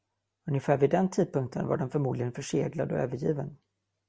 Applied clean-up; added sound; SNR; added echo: none; none; none; none.